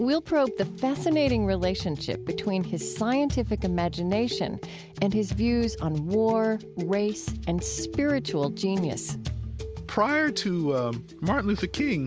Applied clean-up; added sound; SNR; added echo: none; none; none; none.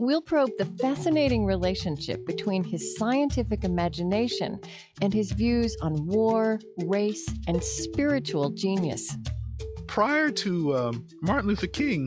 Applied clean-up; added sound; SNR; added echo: classical method log-MMSE.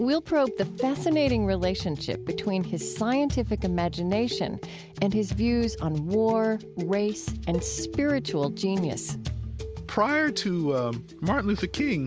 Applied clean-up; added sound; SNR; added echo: none; Cowbell; 16 dB; none.